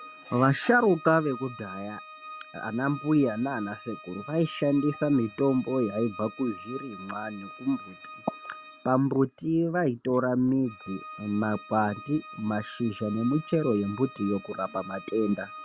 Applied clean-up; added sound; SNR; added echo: none; Organ; 17 dB; none.